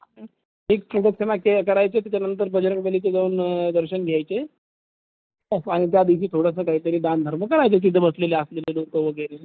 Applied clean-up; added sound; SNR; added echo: neural mask model DeepFilterNet 3.